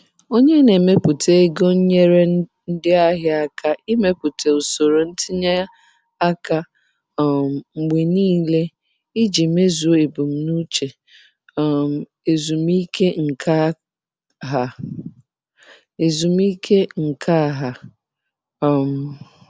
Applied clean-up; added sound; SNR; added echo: none; none; none; none.